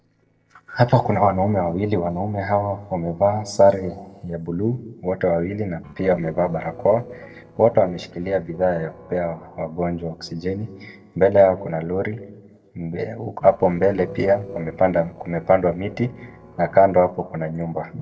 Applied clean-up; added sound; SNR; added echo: neural separator model SepFormer DNS4.